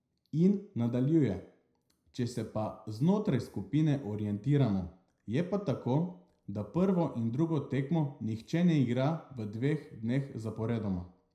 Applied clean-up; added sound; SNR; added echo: none; none; none; reverberation time 0.5 s.